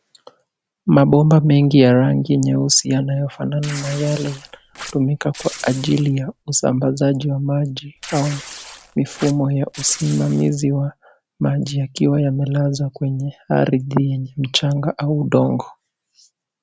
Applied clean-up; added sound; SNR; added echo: none; Tearing; 17 dB; none.